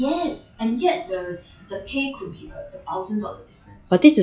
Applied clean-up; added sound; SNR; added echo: classical method log-MMSE.